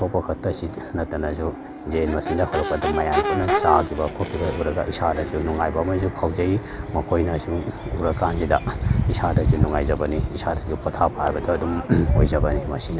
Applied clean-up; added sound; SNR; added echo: none; Crowd / Race car, auto racing / Accelerating, revving, vroom; 9 dB; none.